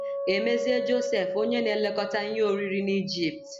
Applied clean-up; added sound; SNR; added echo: none; Acoustic guitar; 5 dB; none.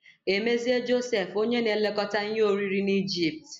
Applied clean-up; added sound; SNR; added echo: none; none; none; none.